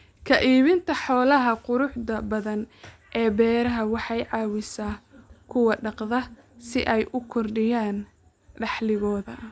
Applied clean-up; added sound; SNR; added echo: none; none; none; none.